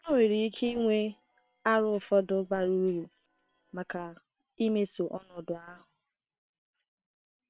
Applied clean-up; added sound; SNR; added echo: neural separator model SepFormer WHAM!.